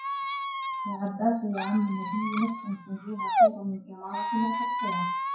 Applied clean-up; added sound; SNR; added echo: classical method WPE with log-MMSE.